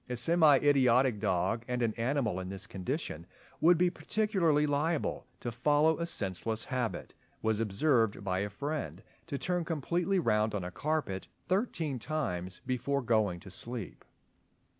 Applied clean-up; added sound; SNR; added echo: none; none; none; none.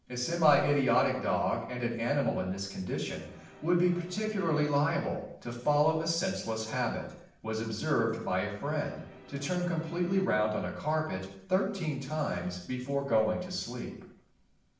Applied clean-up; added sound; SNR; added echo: none; Musical instrument; 18 dB; reverberation time 0.6 s.